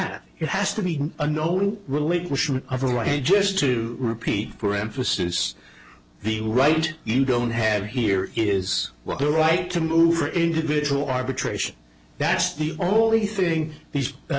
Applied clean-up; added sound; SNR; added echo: none; none; none; none.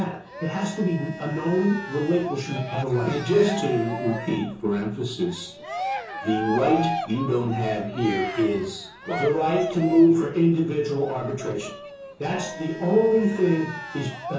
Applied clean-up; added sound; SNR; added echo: none; Cheering; 10 dB; reverberation time 0.6 s.